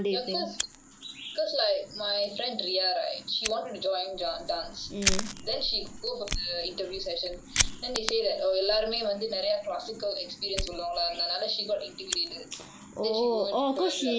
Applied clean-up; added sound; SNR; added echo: none; Fire; 7 dB; none.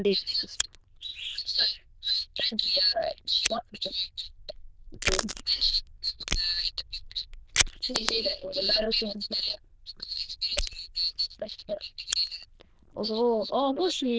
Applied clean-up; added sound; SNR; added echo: neural diffusion model UNIVERSE++.